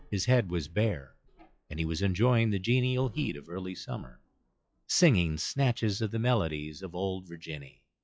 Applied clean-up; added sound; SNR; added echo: classical method log-MMSE.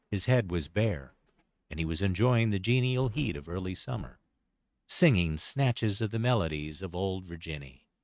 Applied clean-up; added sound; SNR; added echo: neural mask model RNNoise.